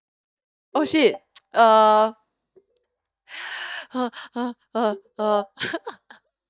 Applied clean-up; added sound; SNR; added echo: neural mask model DeepFilterNet 3.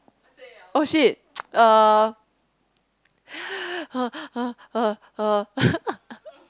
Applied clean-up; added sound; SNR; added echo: none; none; none; none.